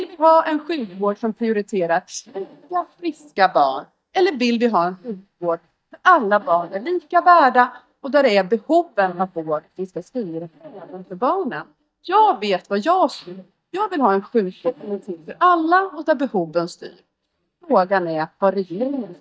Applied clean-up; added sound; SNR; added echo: neural mask model DeepFilterNet 3.